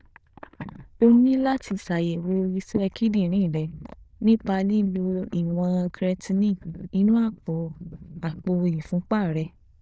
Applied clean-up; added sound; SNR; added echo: neural diffusion model UNIVERSE++.